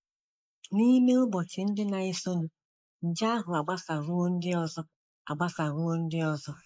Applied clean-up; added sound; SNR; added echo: neural mask model Resemble Enhance denoiser.